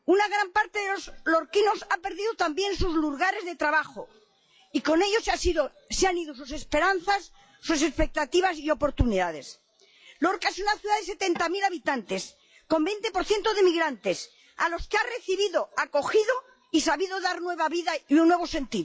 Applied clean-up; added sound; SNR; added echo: classical method log-MMSE.